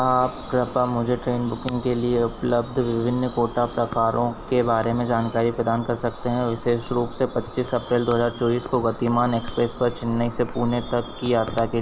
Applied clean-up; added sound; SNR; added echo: none; Screech / Subway, metro, underground; 15 dB; none.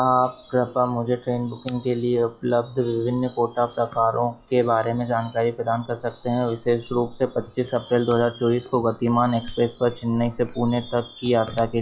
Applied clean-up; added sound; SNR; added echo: classical method log-MMSE.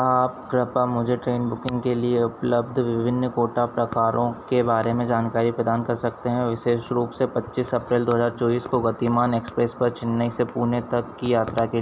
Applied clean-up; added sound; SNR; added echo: none; none; none; none.